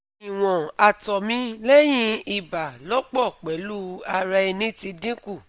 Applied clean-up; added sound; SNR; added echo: none; none; none; none.